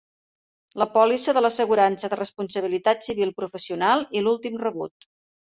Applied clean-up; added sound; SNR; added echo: none; none; none; none.